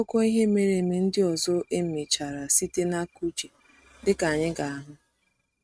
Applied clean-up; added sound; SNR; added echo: neural mask model RNNoise.